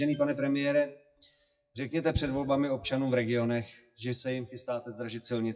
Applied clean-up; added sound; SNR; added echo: classical method WPE with log-MMSE.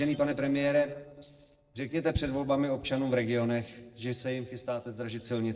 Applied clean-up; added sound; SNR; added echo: neural separator model SepFormer DNS4.